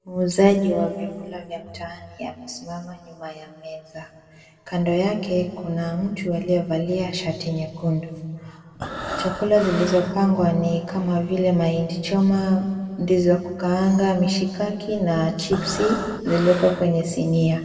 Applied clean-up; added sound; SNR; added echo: none; Breathing; 9 dB; reverberation time 1.9 s.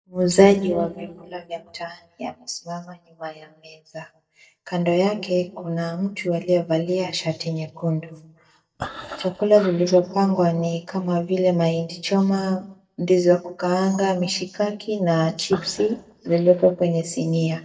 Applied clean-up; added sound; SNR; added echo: neural mask model DeepFilterNet 3.